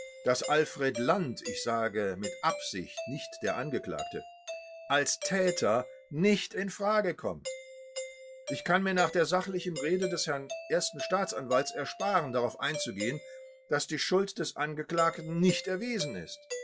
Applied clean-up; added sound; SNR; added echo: classical method log-MMSE.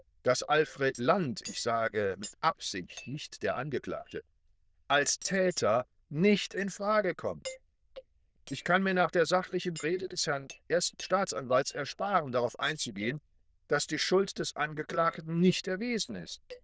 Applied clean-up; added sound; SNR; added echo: neural diffusion model UNIVERSE++.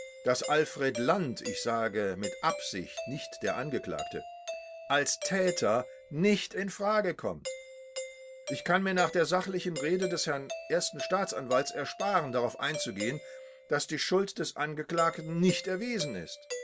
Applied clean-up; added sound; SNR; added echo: none; Doorbell; 11 dB; none.